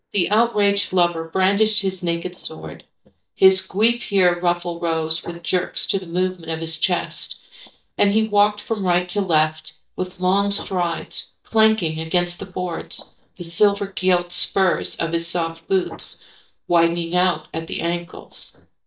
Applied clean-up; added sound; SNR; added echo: neural mask model DeepFilterNet 3.